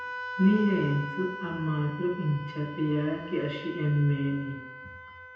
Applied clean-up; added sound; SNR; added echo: none; Wind instrument, woodwind instrument; 11 dB; reverberation time 0.9 s.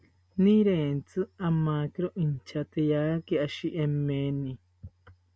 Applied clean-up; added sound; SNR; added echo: none; none; none; none.